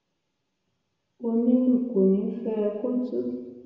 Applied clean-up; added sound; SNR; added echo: none; none; none; reverberation time 1.1 s.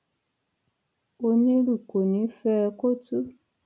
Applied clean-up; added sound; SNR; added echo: none; none; none; none.